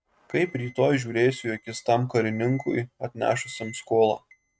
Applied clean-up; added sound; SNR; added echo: neural mask model RNNoise.